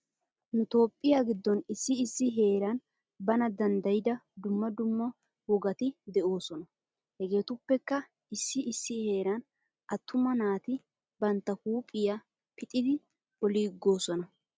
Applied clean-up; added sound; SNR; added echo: none; none; none; none.